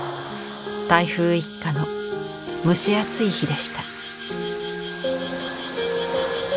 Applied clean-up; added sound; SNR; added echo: none; none; none; none.